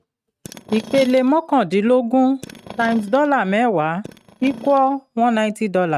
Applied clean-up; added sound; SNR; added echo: neural mask model RNNoise.